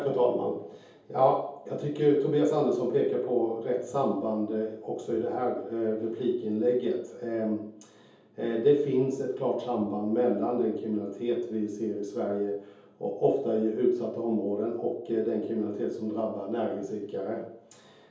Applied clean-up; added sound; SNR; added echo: none; none; none; reverberation time 0.7 s.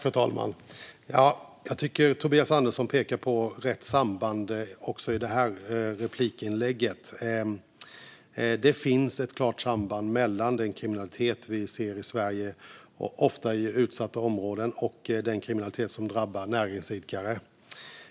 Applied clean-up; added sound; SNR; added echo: none; none; none; none.